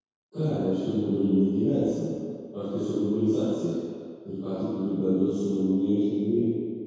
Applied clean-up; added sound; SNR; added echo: none; none; none; reverberation time 1.9 s.